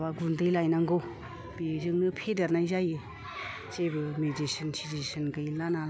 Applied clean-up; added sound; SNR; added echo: none; none; none; none.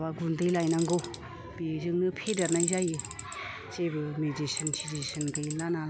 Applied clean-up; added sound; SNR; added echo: none; Tools; 8 dB; none.